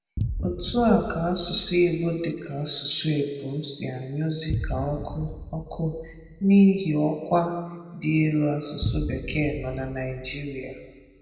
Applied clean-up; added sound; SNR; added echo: none; Boom; 10 dB; reverberation time 1.3 s.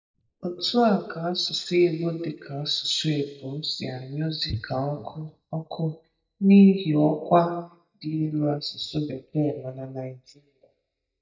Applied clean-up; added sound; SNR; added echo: neural mask model DeepFilterNet 3.